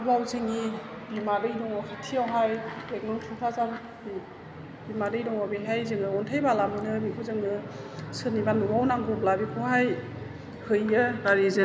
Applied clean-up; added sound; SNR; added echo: none; none; none; none.